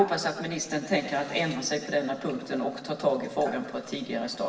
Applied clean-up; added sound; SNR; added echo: none; none; none; reverberation time 1.1 s.